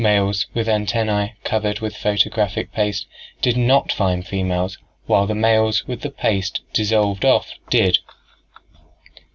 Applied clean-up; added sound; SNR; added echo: none; none; none; none.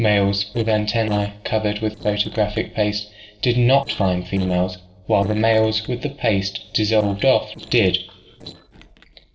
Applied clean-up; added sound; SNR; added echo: neural separator model SepFormer DNS4.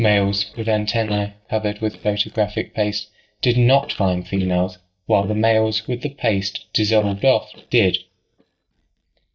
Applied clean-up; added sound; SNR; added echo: neural mask model DeepFilterNet 3.